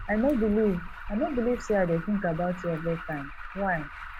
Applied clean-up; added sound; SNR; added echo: none; Alarm; 11 dB; none.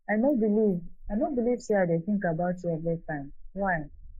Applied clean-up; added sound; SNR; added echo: neural mask model Resemble Enhance denoiser.